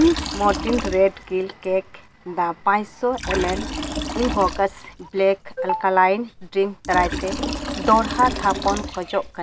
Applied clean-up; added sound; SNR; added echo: none; Liquid; 8 dB; none.